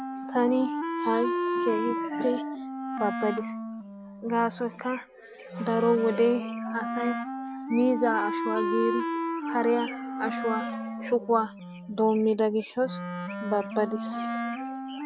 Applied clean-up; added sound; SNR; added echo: none; Wind instrument, woodwind instrument; 4 dB; none.